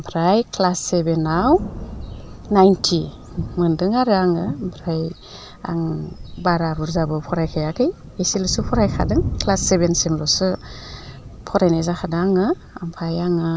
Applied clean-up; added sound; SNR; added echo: none; Thunder; 11 dB; none.